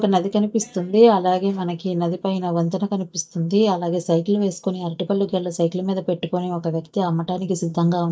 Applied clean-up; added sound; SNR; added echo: neural mask model DeepFilterNet 3.